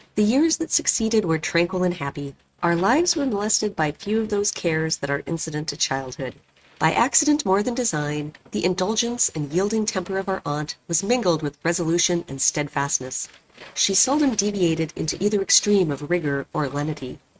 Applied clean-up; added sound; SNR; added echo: neural mask model RNNoise.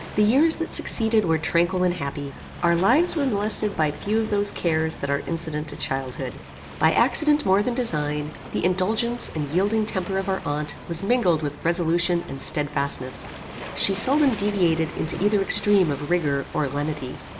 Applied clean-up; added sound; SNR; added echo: none; Waves, surf; 14 dB; none.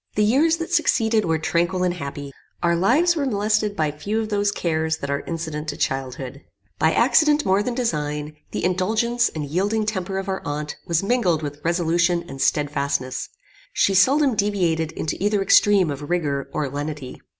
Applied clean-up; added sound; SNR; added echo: none; none; none; none.